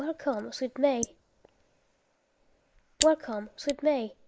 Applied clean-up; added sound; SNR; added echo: neural mask model Resemble Enhance denoiser.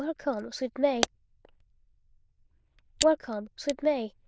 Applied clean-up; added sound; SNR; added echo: neural diffusion model UNIVERSE++.